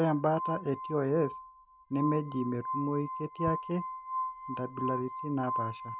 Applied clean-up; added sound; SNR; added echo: none; Glass; 5 dB; none.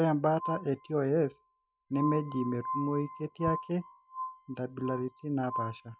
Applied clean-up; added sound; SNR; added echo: classical method log-MMSE.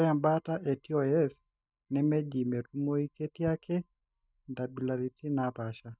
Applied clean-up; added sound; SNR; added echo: neural mask model DeepFilterNet 3.